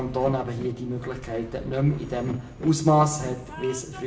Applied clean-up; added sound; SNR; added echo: none; Train; 14 dB; reverberation time 0.5 s.